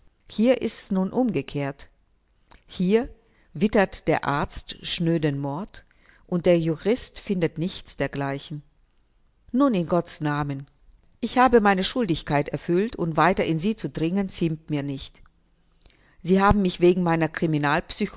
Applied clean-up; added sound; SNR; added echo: none; none; none; none.